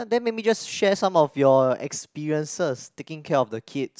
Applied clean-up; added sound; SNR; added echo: none; none; none; none.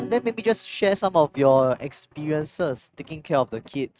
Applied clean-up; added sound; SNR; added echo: neural mask model RNNoise.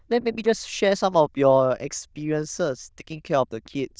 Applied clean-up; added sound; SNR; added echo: neural diffusion model UNIVERSE++.